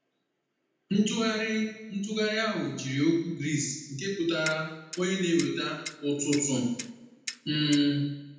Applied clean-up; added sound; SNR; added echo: none; Clock; 13 dB; reverberation time 0.9 s.